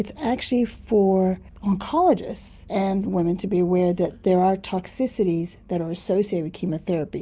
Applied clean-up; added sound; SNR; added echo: none; none; none; none.